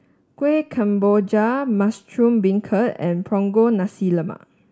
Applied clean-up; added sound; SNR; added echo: none; none; none; none.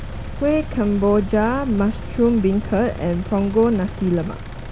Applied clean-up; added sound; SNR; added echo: none; Engine; 9 dB; none.